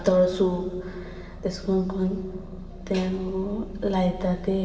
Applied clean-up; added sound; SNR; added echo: none; Aircraft; 13 dB; reverberation time 2.1 s.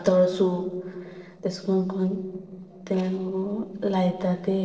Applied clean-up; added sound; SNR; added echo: neural separator model SepFormer DNS4.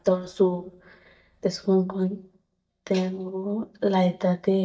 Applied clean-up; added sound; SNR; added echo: neural mask model DeepFilterNet 3.